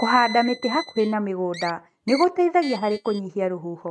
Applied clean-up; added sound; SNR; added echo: neural mask model RNNoise.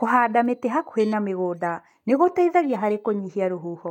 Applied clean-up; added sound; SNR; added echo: neural mask model DeepFilterNet 3.